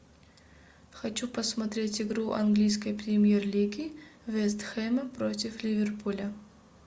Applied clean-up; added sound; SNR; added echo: none; none; none; none.